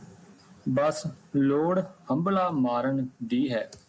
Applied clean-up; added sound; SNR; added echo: none; none; none; none.